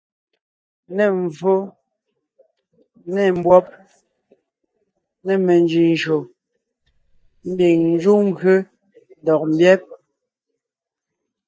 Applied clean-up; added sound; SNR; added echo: neural mask model DeepFilterNet 3.